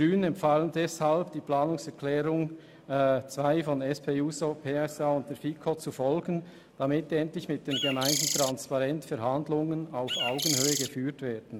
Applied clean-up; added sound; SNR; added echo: none; Bird; 1 dB; none.